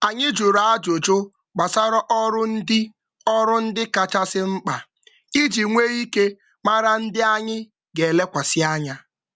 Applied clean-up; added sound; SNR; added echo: none; none; none; none.